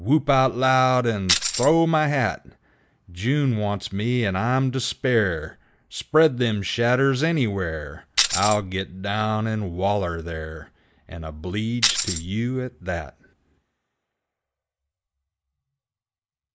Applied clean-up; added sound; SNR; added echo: neural mask model Resemble Enhance denoiser.